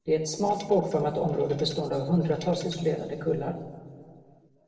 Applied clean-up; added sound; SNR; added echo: neural separator model SepFormer DNS4.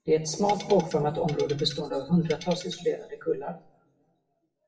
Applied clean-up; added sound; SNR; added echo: classical method WPE with log-MMSE.